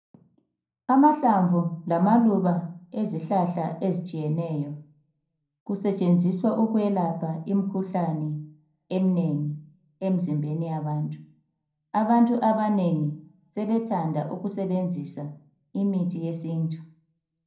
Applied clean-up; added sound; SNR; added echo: none; none; none; reverberation time 0.5 s.